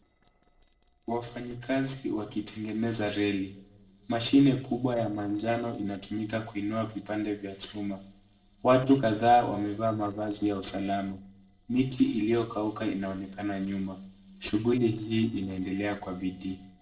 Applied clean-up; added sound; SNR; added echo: neural separator model SepFormer DNS4.